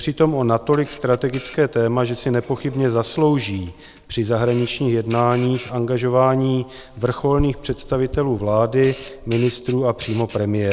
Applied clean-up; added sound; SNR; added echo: none; Camera; 17 dB; none.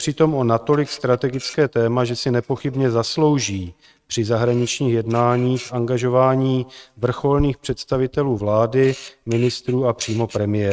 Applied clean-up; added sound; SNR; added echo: neural mask model RNNoise.